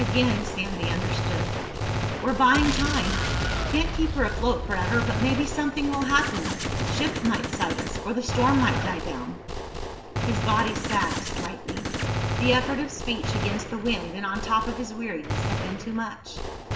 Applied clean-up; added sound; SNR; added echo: none; Gunshot, gunfire; 1 dB; reverberation time 1.9 s.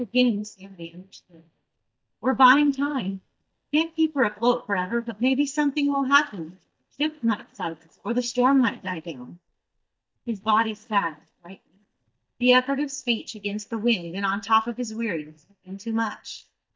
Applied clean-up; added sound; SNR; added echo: neural mask model DeepFilterNet 3.